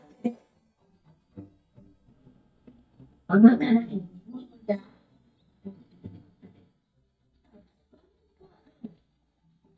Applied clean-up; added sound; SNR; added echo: neural mask model DeepFilterNet 3.